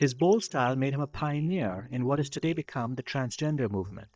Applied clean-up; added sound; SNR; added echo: neural mask model DeepFilterNet 3.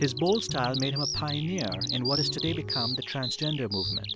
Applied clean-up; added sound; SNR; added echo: none; Bird vocalization, bird call, bird song; 4 dB; none.